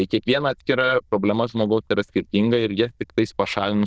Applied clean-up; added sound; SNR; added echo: neural diffusion model UNIVERSE++.